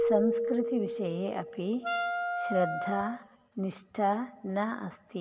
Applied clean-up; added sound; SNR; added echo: none; Wind instrument, woodwind instrument + Keyboard (musical); 2 dB; none.